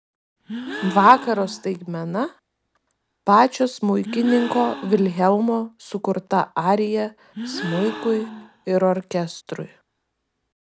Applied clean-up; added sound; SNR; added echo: none; Gasp; 15 dB; none.